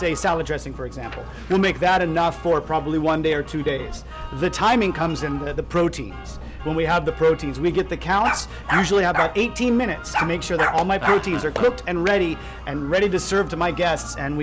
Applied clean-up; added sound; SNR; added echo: none; Bark; 4 dB; none.